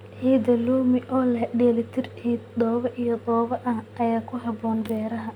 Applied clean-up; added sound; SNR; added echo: none; none; none; none.